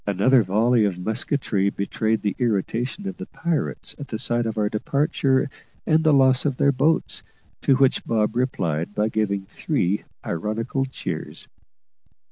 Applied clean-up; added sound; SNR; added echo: none; none; none; none.